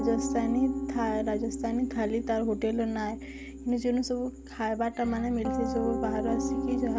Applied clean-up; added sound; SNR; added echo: none; Piano; 3 dB; none.